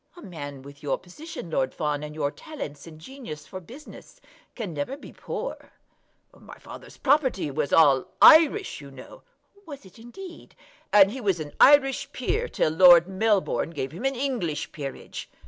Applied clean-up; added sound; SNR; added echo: none; none; none; none.